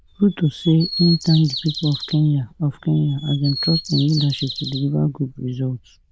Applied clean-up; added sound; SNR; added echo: neural diffusion model UNIVERSE++.